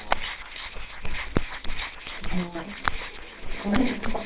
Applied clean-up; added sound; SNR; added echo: neural separator model SepFormer WHAMR!.